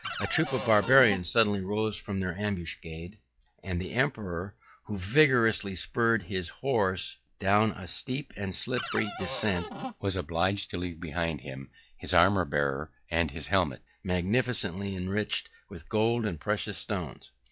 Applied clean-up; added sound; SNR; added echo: classical method log-MMSE.